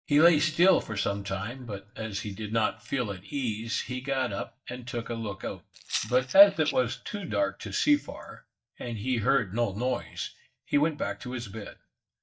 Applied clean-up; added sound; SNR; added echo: neural mask model DeepFilterNet 3.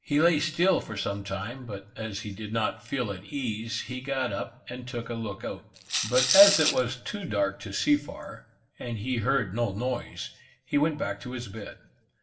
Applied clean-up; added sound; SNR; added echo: none; Rattle / Rattle (instrument); -1 dB; reverberation time 0.7 s.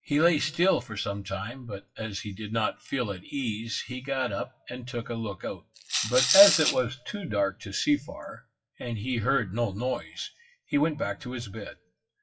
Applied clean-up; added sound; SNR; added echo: classical method WPE with log-MMSE.